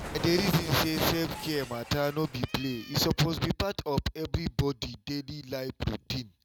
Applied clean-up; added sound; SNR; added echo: none; Cat; 15 dB; none.